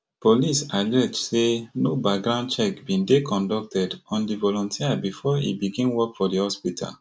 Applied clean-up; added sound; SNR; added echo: none; none; none; none.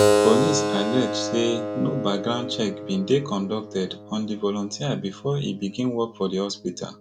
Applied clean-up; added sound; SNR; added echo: none; Keyboard (musical); 2 dB; none.